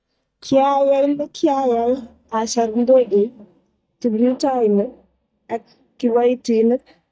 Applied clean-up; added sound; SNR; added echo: neural mask model DeepFilterNet 3.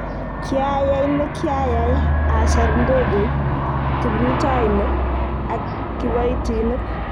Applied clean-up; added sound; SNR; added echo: none; Aircraft; -3 dB; none.